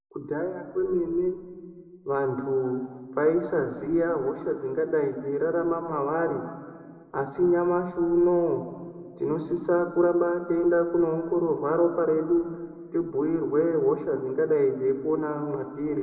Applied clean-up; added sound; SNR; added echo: none; none; none; reverberation time 1.9 s.